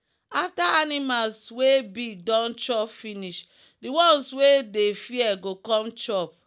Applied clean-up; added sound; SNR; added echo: none; none; none; none.